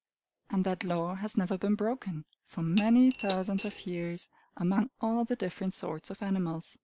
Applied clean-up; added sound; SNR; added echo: none; Cutlery, silverware / Dishes, pots, and pans; 8 dB; none.